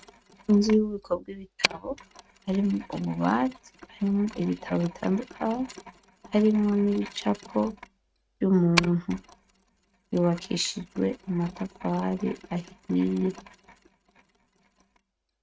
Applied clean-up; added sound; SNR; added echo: neural mask model RNNoise.